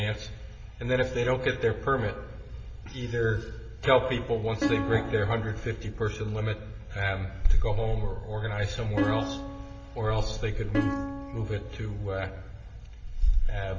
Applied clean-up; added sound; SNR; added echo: none; Plucked string instrument; 7 dB; reverberation time 1.9 s.